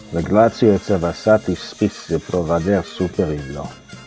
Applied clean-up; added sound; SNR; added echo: none; Brass instrument / Percussion; 19 dB; none.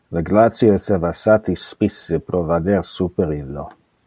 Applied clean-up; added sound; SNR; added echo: none; none; none; none.